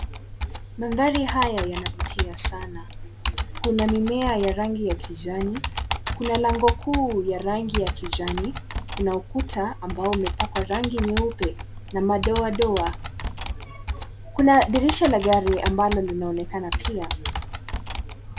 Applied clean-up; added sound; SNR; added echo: none; Computer keyboard; 4 dB; none.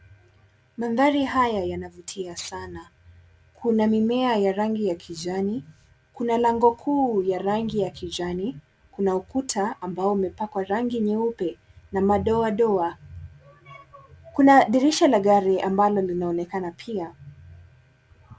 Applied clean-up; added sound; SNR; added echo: none; none; none; none.